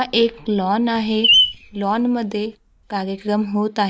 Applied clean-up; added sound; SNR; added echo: neural mask model Resemble Enhance denoiser.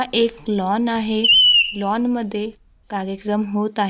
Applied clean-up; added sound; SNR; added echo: none; Screech; 0 dB; none.